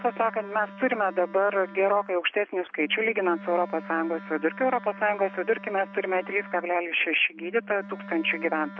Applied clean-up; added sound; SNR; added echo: none; Wind instrument, woodwind instrument; 16 dB; none.